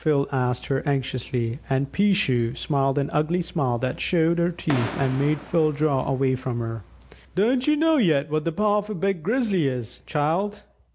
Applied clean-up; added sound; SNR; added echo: none; Fireworks; 13 dB; none.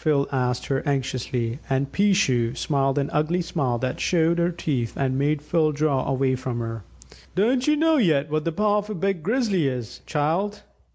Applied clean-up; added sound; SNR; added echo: none; none; none; none.